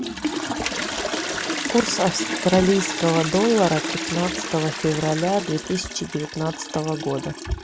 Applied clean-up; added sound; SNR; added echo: none; Toilet flush; 5 dB; none.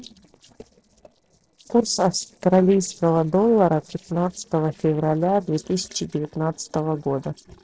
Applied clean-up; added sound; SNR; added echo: neural separator model SepFormer DNS4.